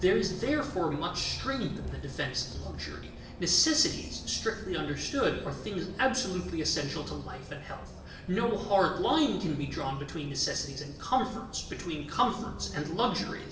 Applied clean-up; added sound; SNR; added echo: none; Bus; 12 dB; reverberation time 0.8 s.